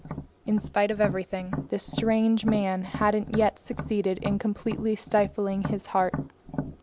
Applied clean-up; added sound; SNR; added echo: none; Tap; 9 dB; none.